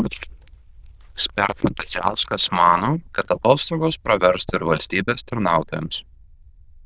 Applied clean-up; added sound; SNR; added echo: neural diffusion model UNIVERSE++.